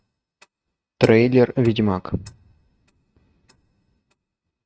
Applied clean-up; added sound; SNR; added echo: neural mask model RNNoise.